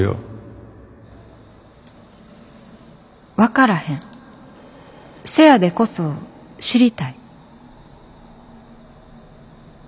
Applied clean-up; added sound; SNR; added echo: none; none; none; none.